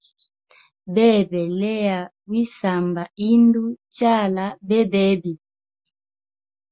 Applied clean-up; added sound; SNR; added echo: none; none; none; none.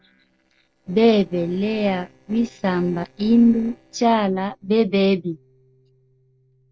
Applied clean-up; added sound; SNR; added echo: neural separator model SepFormer DNS4.